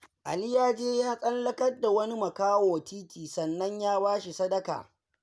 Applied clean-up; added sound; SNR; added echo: none; none; none; none.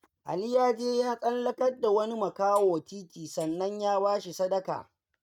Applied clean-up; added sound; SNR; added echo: neural mask model RNNoise.